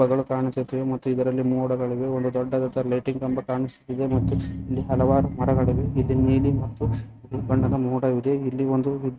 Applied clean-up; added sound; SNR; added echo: neural mask model RNNoise.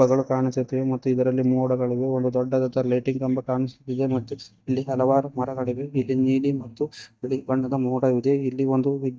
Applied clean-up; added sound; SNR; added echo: neural mask model DeepFilterNet 3.